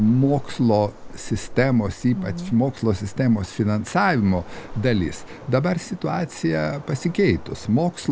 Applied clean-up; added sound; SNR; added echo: none; Waves, surf; 16 dB; none.